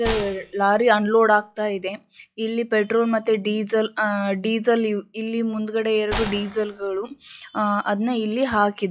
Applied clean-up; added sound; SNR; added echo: classical method log-MMSE.